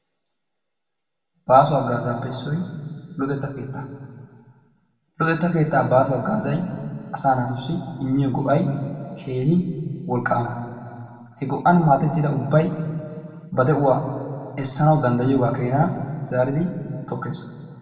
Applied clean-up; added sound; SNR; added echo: none; none; none; reverberation time 2.0 s.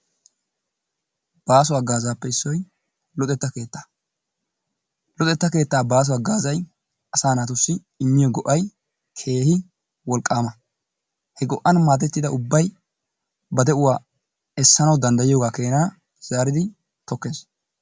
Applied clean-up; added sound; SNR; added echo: none; none; none; none.